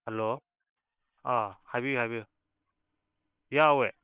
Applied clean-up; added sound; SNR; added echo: neural separator model SepFormer WHAM!.